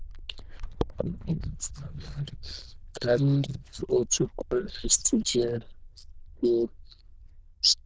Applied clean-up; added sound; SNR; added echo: neural diffusion model UNIVERSE++.